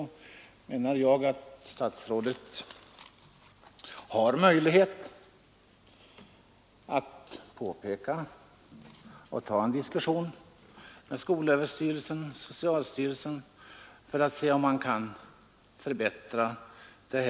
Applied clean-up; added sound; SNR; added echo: none; none; none; none.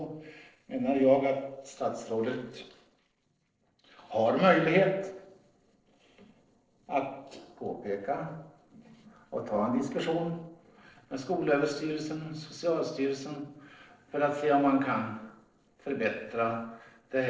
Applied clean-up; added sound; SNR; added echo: neural separator model SepFormer DNS4.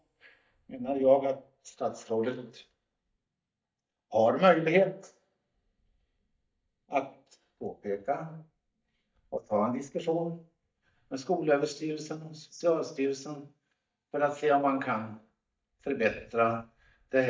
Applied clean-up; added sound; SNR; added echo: neural mask model DeepFilterNet 3.